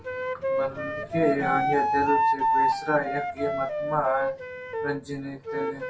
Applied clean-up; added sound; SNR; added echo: none; Wind instrument, woodwind instrument; -2 dB; reverberation time 0.2 s.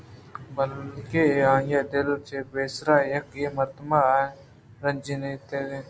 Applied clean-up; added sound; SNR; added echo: none; none; none; none.